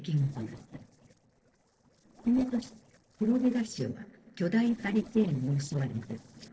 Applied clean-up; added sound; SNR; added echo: neural separator model SepFormer DNS4.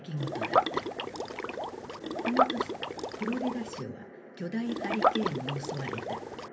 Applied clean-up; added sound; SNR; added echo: none; Liquid; -5 dB; reverberation time 0.3 s.